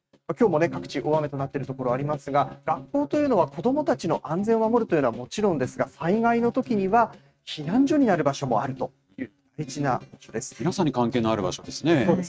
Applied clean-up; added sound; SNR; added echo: neural mask model RNNoise.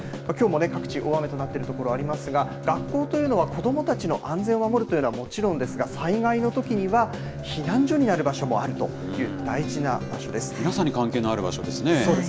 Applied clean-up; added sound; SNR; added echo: none; Bowed string instrument; 12 dB; none.